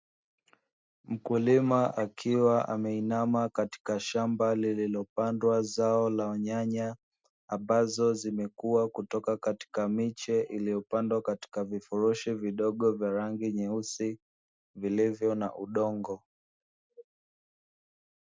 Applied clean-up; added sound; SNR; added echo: none; none; none; none.